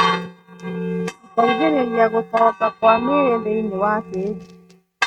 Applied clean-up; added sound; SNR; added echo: neural mask model RNNoise.